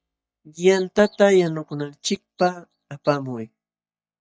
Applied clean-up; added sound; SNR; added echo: neural mask model DeepFilterNet 3.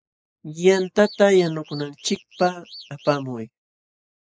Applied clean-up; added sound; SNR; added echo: neural mask model Resemble Enhance denoiser.